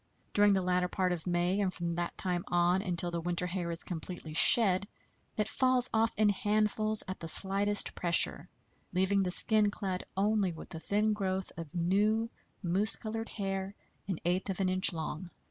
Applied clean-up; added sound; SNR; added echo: none; none; none; none.